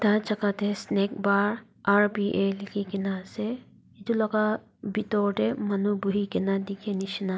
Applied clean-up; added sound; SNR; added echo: none; none; none; none.